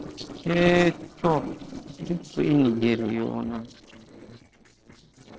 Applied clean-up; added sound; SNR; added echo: neural separator model SepFormer DNS4.